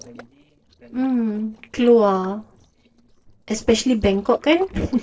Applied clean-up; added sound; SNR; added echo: neural separator model SepFormer DNS4.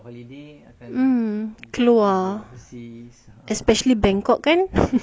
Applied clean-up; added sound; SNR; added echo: none; none; none; none.